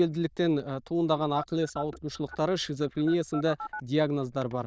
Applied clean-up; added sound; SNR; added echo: neural diffusion model UNIVERSE++.